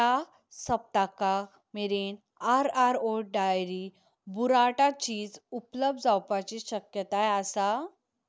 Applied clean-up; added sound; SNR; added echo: none; none; none; none.